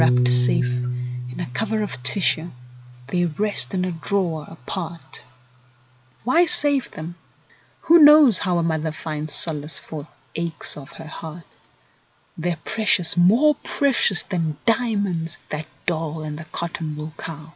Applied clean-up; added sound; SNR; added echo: none; Piano; 9 dB; none.